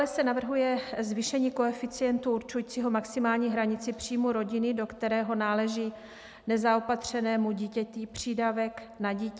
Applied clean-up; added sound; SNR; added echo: none; none; none; none.